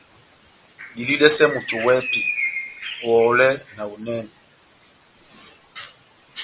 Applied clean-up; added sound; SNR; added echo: none; Bird; 7 dB; none.